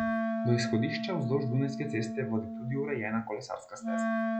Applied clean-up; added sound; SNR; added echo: none; Wind instrument, woodwind instrument; 1 dB; none.